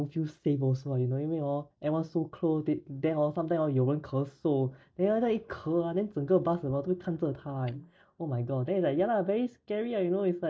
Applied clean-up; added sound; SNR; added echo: neural mask model DeepFilterNet 3.